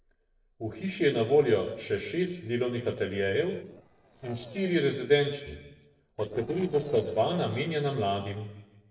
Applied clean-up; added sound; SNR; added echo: neural separator model SepFormer DNS4.